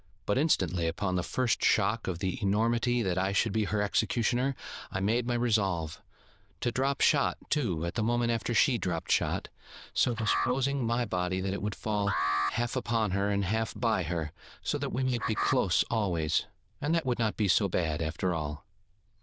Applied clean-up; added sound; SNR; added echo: neural diffusion model UNIVERSE++.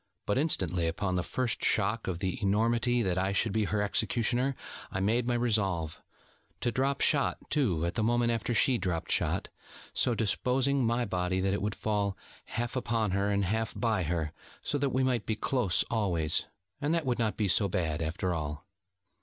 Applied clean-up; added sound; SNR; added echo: none; none; none; none.